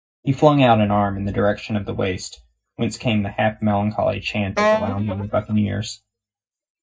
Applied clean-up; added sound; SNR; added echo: neural mask model DeepFilterNet 3.